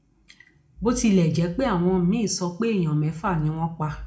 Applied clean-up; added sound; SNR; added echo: none; none; none; reverberation time 0.3 s.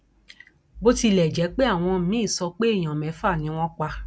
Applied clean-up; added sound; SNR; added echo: none; none; none; none.